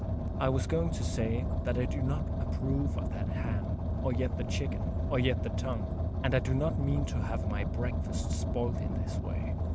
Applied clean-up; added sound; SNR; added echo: none; Car; -3 dB; none.